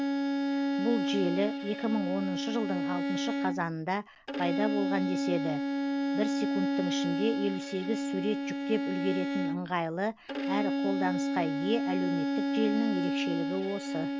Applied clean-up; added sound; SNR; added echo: none; Bowed string instrument; -2 dB; none.